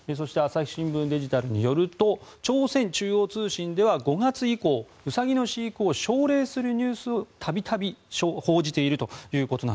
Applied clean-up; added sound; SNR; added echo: none; none; none; none.